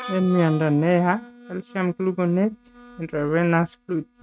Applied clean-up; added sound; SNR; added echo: neural mask model RNNoise.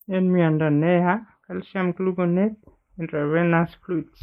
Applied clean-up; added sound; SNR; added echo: neural mask model Resemble Enhance denoiser.